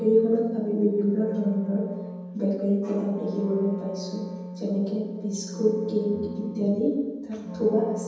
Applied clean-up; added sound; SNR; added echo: none; Wind instrument, woodwind instrument; 12 dB; reverberation time 1.1 s.